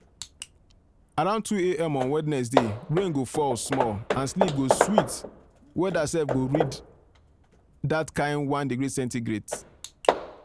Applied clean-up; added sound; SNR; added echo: none; Hammer / Wood; 3 dB; none.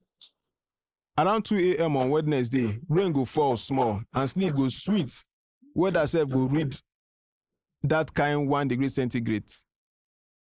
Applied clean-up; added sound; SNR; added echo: neural mask model Resemble Enhance denoiser.